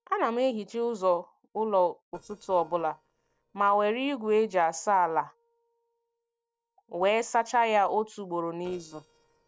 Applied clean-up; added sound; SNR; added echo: neural separator model SepFormer DNS4.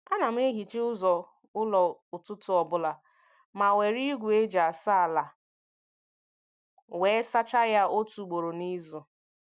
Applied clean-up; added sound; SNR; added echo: none; none; none; none.